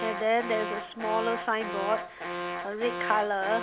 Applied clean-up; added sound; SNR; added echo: none; Alarm; 5 dB; none.